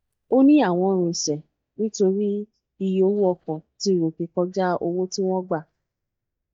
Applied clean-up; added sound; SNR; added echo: neural mask model DeepFilterNet 3.